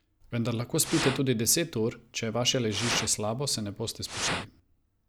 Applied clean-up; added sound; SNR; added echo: none; Fire; 3 dB; none.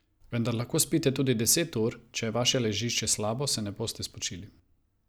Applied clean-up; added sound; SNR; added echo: none; none; none; none.